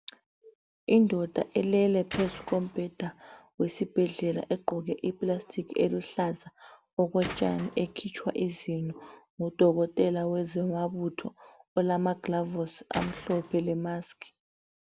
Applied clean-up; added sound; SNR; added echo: none; Tools; 11 dB; none.